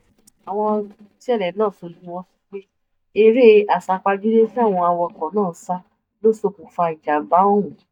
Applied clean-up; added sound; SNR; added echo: neural mask model DeepFilterNet 3.